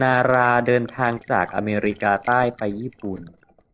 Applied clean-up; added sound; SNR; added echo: neural separator model SepFormer DNS4.